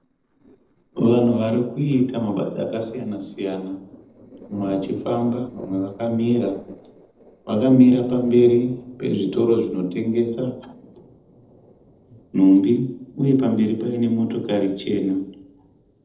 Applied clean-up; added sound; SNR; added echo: neural separator model SepFormer DNS4.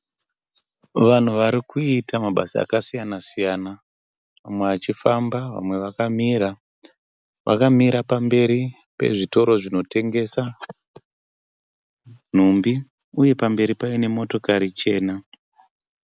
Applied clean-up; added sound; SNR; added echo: none; none; none; none.